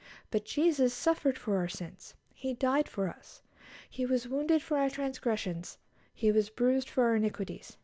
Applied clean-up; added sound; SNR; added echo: none; none; none; none.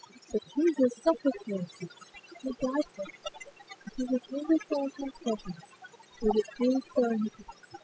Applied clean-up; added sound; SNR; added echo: classical method spectral subtraction.